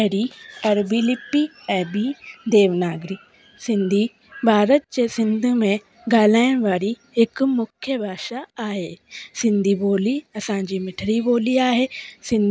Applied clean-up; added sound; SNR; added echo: none; none; none; none.